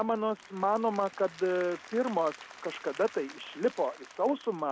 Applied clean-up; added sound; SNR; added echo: none; Applause / Crowd; 18 dB; none.